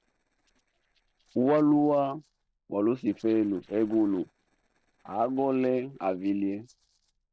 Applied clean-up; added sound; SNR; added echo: neural separator model SepFormer DNS4.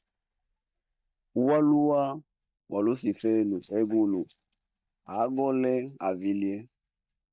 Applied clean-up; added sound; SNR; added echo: neural mask model DeepFilterNet 3.